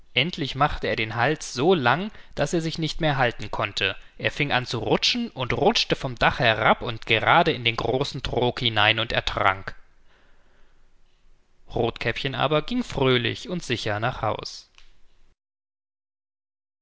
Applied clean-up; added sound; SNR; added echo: none; none; none; none.